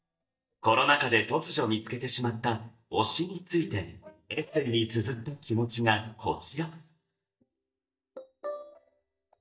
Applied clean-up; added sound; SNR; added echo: neural mask model DeepFilterNet 3.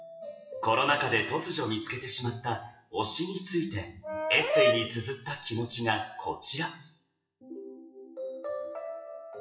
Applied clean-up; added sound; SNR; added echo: classical method WPE with log-MMSE.